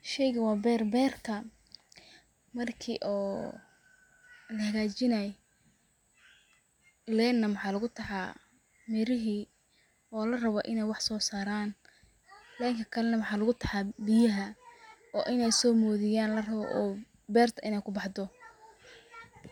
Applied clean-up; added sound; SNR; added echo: none; none; none; none.